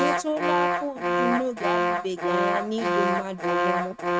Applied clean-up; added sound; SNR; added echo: neural mask model RNNoise.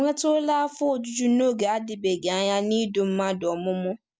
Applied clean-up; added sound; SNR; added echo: none; none; none; none.